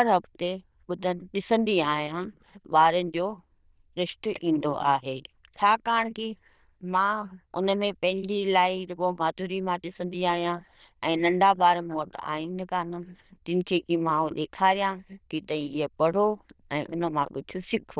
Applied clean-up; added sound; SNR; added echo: neural diffusion model UNIVERSE++.